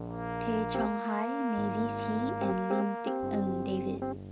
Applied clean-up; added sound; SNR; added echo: none; Piano + Brass instrument; -1 dB; none.